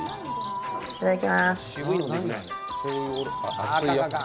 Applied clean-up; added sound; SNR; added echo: none; Bird vocalization, bird call, bird song; 19 dB; none.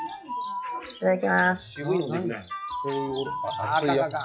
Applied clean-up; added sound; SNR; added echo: classical method log-MMSE.